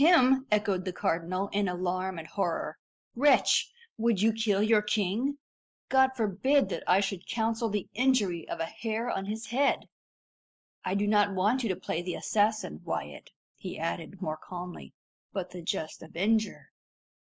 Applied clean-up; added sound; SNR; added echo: neural mask model Resemble Enhance denoiser.